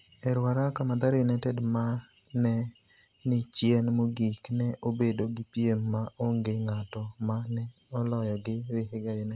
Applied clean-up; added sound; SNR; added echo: none; none; none; none.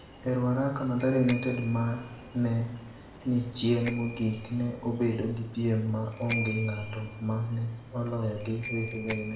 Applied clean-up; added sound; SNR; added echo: none; Bicycle bell; 14 dB; reverberation time 0.7 s.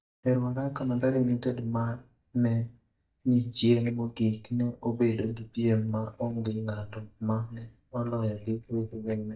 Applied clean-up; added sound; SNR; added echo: neural mask model DeepFilterNet 3.